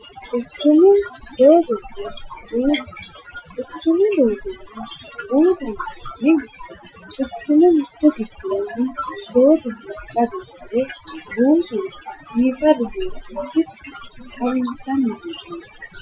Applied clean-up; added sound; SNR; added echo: classical method Wiener filter.